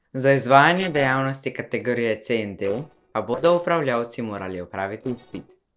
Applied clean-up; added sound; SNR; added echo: neural separator model SepFormer DNS4.